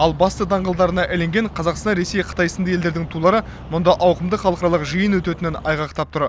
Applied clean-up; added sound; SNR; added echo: none; none; none; none.